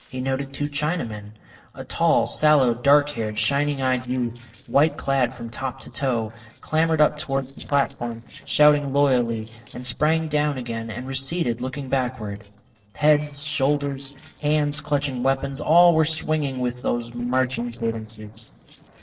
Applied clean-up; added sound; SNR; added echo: neural separator model SepFormer DNS4.